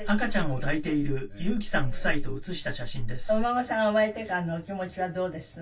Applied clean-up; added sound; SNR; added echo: none; none; none; reverberation time 0.1 s.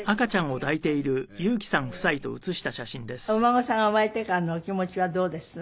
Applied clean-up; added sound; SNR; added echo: none; none; none; none.